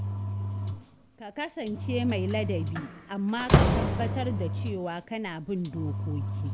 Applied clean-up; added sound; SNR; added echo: none; Engine + Slam; -4 dB; none.